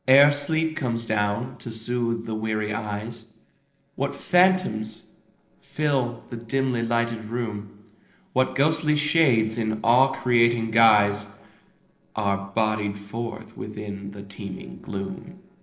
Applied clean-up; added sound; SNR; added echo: neural separator model SepFormer DNS4.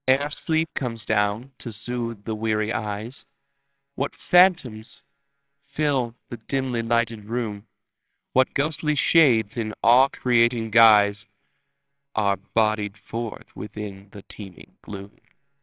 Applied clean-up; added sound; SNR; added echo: neural separator model SepFormer WHAMR!.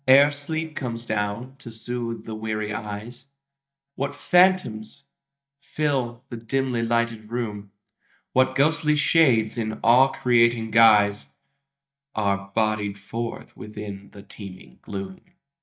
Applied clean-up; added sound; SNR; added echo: neural mask model DeepFilterNet 3.